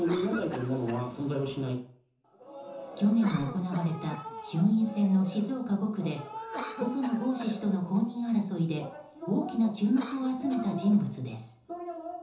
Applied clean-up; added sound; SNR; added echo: none; Cough; 16 dB; reverberation time 0.6 s.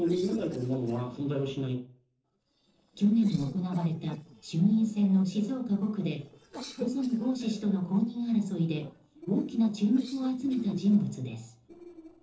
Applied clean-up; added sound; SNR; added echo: neural separator model SepFormer DNS4.